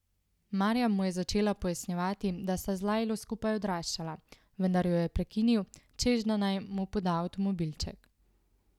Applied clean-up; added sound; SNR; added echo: none; none; none; none.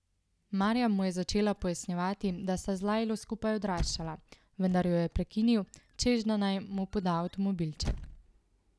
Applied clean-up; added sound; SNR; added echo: none; Squeak / Slam / Wood; 14 dB; none.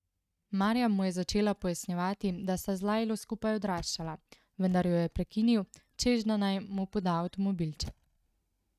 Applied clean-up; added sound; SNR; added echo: neural mask model RNNoise.